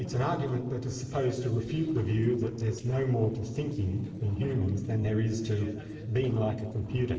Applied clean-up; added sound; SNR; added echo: neural separator model SepFormer DNS4.